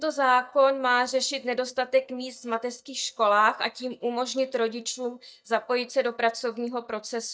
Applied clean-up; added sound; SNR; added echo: neural mask model DeepFilterNet 3.